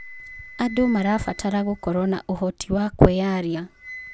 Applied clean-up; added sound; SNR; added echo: none; Wind instrument, woodwind instrument; 20 dB; none.